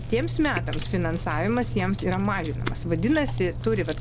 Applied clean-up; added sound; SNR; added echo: none; Chewing, mastication; 4 dB; none.